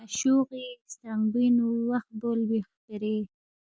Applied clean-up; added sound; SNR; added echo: none; none; none; none.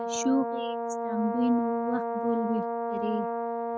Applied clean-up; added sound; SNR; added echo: none; Brass instrument; 1 dB; none.